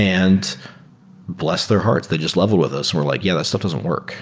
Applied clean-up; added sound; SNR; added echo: none; none; none; none.